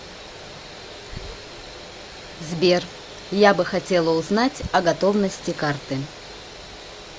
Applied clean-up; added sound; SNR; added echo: none; none; none; none.